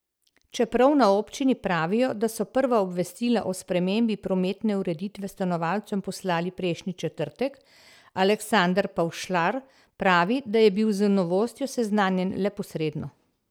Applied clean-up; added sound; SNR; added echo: none; none; none; none.